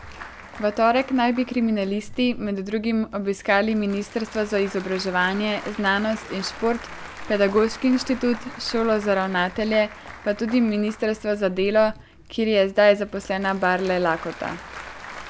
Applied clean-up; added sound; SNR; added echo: none; Applause / Crowd; 16 dB; none.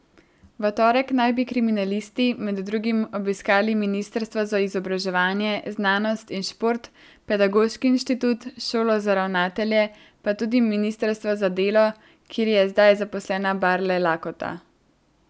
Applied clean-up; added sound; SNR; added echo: none; none; none; none.